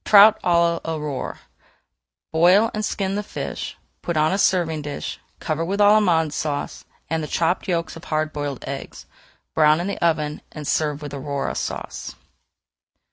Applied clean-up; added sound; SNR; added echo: none; none; none; none.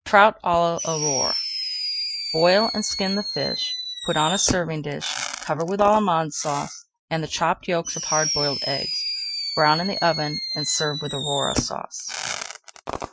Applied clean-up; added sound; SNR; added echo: classical method Wiener filter.